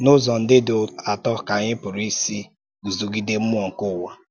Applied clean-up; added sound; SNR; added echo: none; none; none; none.